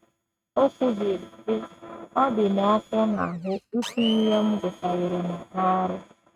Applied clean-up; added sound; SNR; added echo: neural mask model RNNoise.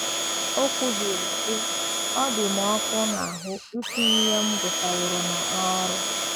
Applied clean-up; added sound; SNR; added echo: none; Domestic sounds, home sounds; -2 dB; none.